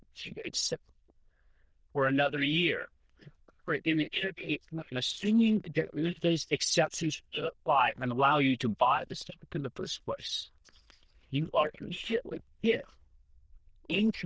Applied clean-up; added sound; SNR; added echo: neural diffusion model UNIVERSE++.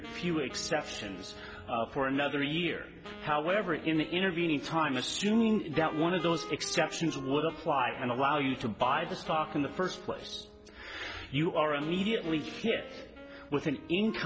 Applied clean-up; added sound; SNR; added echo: none; Wind instrument, woodwind instrument; 17 dB; none.